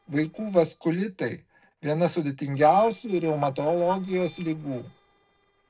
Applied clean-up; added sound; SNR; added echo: neural separator model SepFormer DNS4.